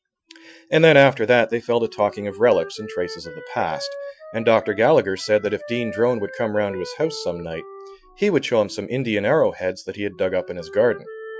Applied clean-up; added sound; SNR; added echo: classical method Wiener filter.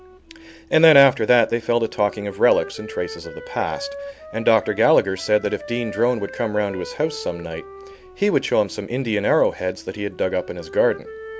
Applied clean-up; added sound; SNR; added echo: none; Wind instrument, woodwind instrument; 17 dB; none.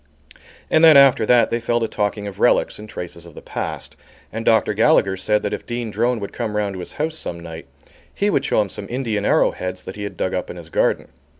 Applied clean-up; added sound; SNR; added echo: none; none; none; none.